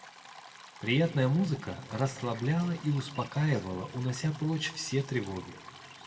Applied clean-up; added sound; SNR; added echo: none; Stream; 19 dB; reverberation time 1.4 s.